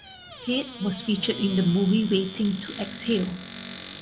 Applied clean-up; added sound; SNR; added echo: none; Squeak / Cupboard open or close; 13 dB; none.